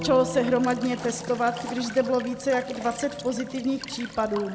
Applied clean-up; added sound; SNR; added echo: none; Walk, footsteps / Stream / Trickle, dribble / Chirp, tweet + Bowed string instrument; 12 dB; none.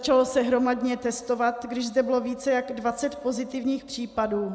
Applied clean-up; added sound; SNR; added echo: none; none; none; none.